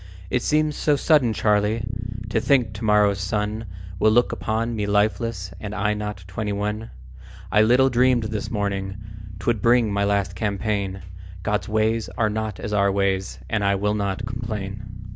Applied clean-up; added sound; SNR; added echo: none; Bass guitar; 9 dB; none.